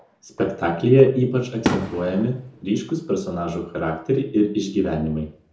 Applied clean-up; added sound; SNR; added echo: none; Fireworks; 12 dB; reverberation time 0.5 s.